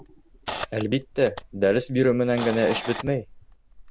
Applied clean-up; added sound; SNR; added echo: none; Camera; 12 dB; none.